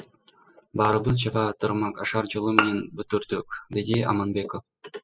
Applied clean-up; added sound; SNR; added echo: classical method spectral subtraction.